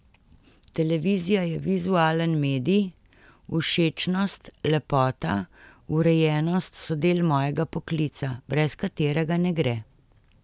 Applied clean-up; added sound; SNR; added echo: none; none; none; none.